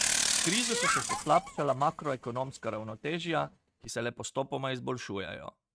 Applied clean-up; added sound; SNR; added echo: neural mask model RNNoise.